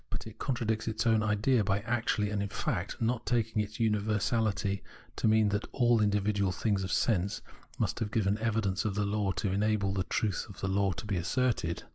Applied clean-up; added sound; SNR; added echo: neural mask model Resemble Enhance denoiser.